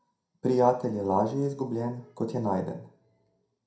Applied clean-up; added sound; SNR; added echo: none; none; none; reverberation time 0.4 s.